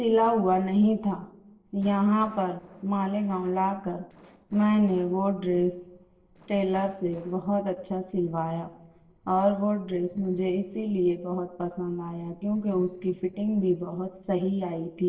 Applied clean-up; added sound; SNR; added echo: neural separator model SepFormer DNS4.